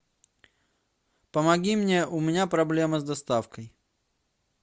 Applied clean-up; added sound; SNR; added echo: none; none; none; none.